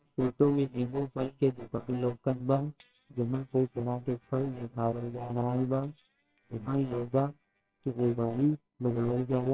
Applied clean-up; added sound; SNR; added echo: neural separator model SepFormer WHAMR!.